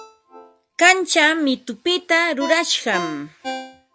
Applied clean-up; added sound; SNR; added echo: none; Ringtone; 14 dB; none.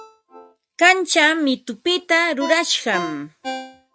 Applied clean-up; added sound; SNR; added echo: neural mask model RNNoise.